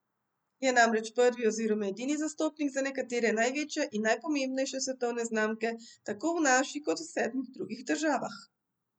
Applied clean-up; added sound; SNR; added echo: none; none; none; none.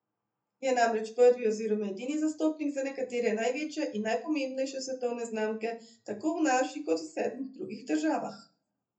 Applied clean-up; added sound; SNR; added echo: none; none; none; reverberation time 0.3 s.